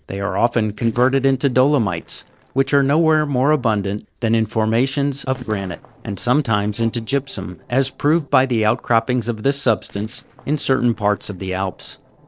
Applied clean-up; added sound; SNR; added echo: neural separator model SepFormer DNS4.